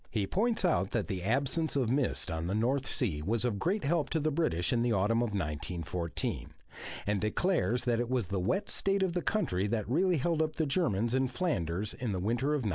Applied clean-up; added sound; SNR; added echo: none; none; none; none.